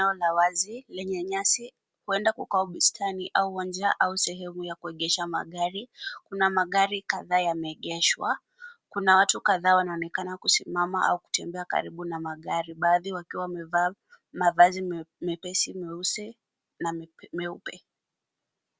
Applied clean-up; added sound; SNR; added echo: none; none; none; none.